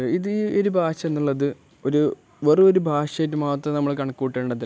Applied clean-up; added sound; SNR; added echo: none; none; none; none.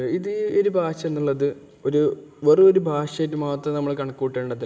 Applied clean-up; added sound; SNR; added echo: none; none; none; reverberation time 1.7 s.